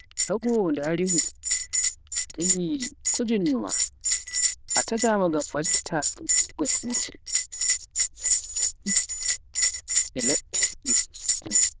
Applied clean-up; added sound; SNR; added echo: neural diffusion model UNIVERSE++.